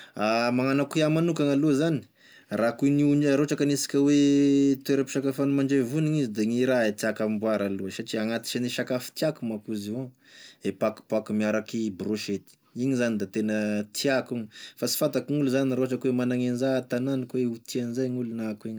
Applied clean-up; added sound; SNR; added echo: none; none; none; none.